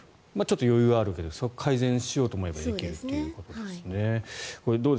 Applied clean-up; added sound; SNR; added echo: none; none; none; none.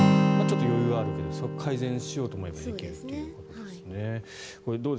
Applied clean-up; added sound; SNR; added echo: none; Acoustic guitar; -4 dB; none.